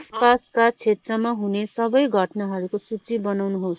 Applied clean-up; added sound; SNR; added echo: neural mask model Resemble Enhance denoiser.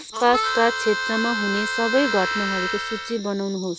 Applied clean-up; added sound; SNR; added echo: none; Harmonica; 3 dB; none.